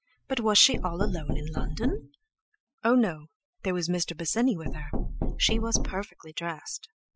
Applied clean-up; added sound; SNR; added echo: classical method Wiener filter.